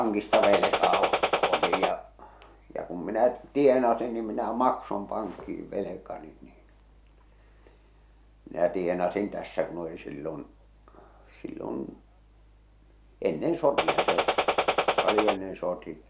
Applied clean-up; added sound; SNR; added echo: none; Gunshot, gunfire; -5 dB; none.